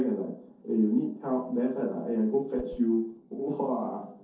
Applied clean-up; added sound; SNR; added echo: neural separator model SepFormer DNS4.